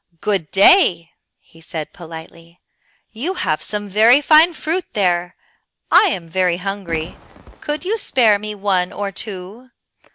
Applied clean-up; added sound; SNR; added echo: none; Fireworks; 17 dB; none.